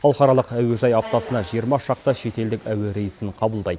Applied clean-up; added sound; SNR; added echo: none; none; none; none.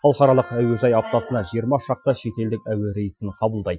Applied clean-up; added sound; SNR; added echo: classical method Wiener filter.